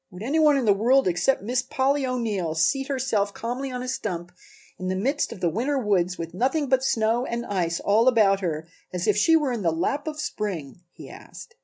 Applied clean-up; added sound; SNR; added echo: none; none; none; none.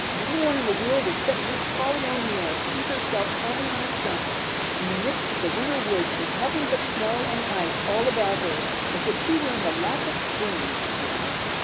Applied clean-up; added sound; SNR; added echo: none; Water; -3 dB; none.